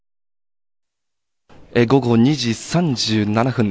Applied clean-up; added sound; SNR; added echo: none; none; none; none.